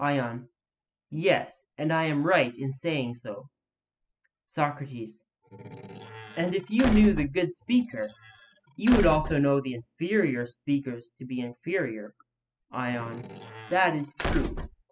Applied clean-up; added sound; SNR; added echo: classical method spectral subtraction.